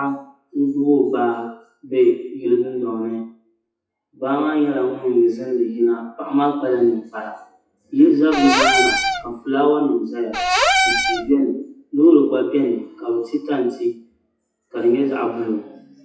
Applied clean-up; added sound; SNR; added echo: classical method WPE with log-MMSE.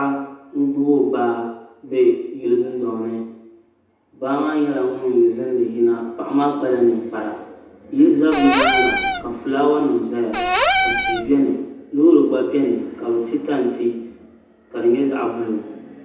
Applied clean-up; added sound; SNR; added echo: none; Cupboard open or close / Door; 0 dB; reverberation time 0.9 s.